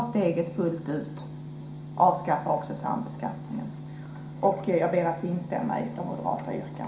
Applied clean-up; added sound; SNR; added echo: none; none; none; reverberation time 0.5 s.